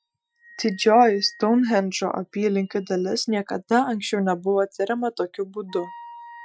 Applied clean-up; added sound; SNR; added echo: classical method Wiener filter.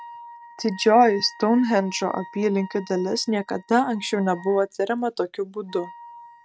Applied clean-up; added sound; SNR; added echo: neural mask model RNNoise.